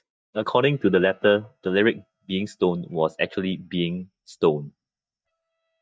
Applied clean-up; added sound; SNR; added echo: neural mask model DeepFilterNet 3.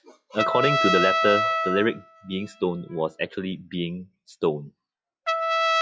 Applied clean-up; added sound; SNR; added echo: classical method log-MMSE.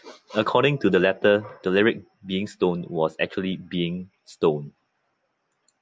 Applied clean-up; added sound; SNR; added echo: none; none; none; none.